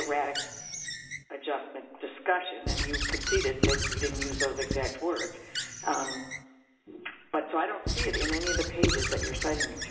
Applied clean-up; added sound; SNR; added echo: none; Squeak / Writing; 0 dB; reverberation time 1.0 s.